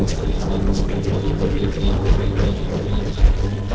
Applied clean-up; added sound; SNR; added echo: neural separator model SepFormer DNS4.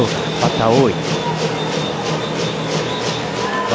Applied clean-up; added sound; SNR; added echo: none; none; none; none.